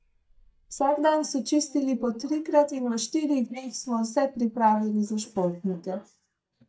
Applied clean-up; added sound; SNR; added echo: neural mask model DeepFilterNet 3.